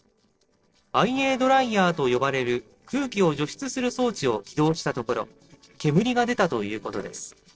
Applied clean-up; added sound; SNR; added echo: neural separator model SepFormer DNS4.